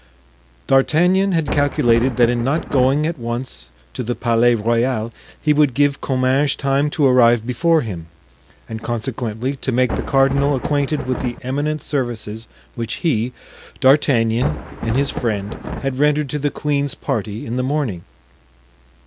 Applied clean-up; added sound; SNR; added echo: none; Thunder; 7 dB; none.